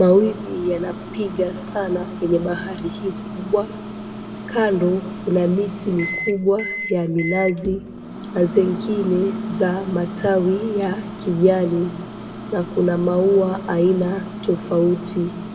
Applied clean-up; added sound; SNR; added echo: none; Microwave oven; 10 dB; reverberation time 1.1 s.